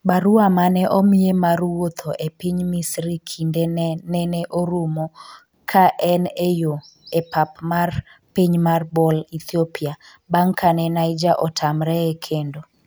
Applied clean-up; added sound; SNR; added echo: none; none; none; none.